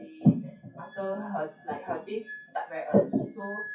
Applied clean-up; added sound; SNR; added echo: classical method WPE with log-MMSE.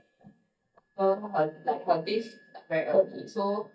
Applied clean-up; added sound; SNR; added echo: neural mask model DeepFilterNet 3.